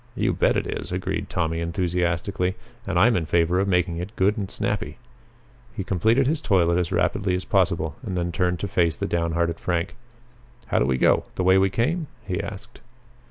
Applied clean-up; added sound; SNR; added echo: none; none; none; none.